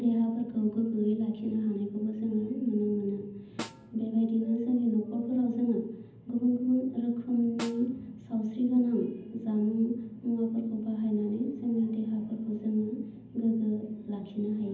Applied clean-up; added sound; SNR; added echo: none; Snare drum; 16 dB; reverberation time 0.8 s.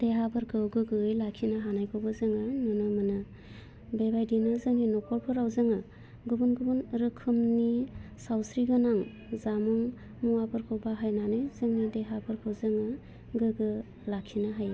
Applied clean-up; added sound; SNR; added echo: none; none; none; none.